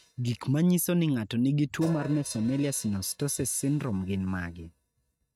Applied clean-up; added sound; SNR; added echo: neural mask model RNNoise.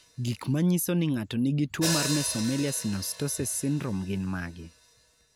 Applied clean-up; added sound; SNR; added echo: none; Hi-hat; 10 dB; none.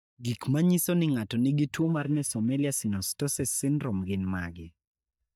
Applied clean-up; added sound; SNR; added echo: neural mask model DeepFilterNet 3.